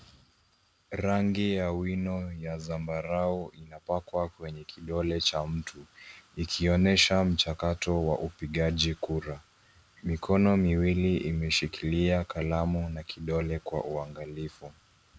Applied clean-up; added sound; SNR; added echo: none; none; none; none.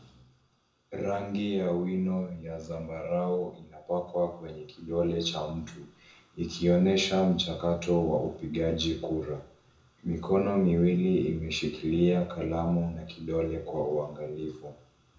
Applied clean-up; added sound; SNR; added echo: none; none; none; reverberation time 0.6 s.